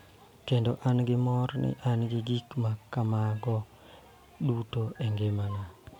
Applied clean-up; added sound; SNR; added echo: none; none; none; none.